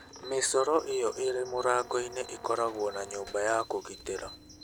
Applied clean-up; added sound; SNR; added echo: none; Brass instrument + Bird vocalization, bird call, bird song; 17 dB; none.